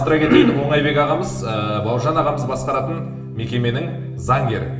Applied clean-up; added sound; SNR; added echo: none; Organ; 9 dB; reverberation time 0.9 s.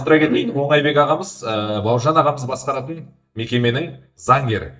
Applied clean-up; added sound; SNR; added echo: neural mask model DeepFilterNet 3.